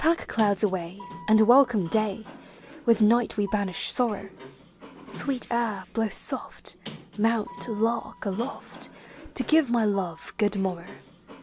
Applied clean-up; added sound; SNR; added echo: none; Sliding door; 19 dB; none.